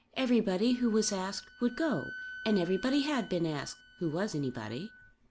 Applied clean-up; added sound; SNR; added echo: none; Wind instrument, woodwind instrument; 17 dB; none.